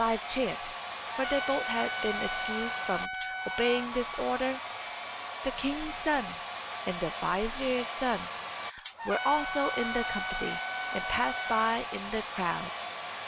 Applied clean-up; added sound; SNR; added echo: none; Trumpet + Domestic sounds, home sounds; 3 dB; none.